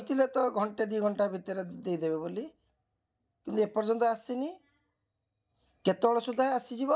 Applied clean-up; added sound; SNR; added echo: none; none; none; none.